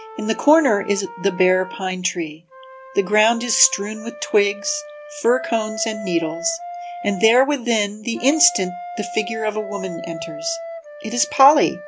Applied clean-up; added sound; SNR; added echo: none; Wind instrument, woodwind instrument; 13 dB; none.